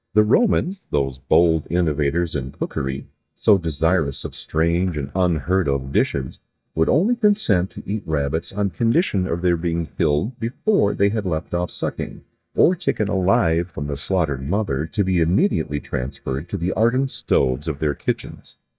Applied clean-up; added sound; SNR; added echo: neural mask model DeepFilterNet 3.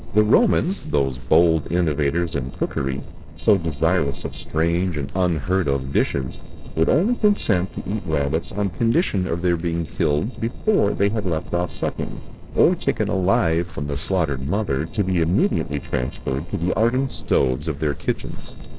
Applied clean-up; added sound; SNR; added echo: neural separator model SepFormer DNS4.